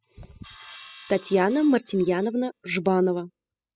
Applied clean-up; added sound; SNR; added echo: classical method spectral subtraction.